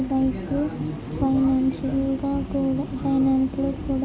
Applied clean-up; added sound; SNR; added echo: none; none; none; none.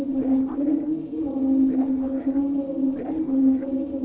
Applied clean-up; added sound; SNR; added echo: neural separator model SepFormer DNS4.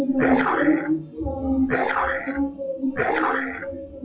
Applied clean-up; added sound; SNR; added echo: classical method WPE with log-MMSE.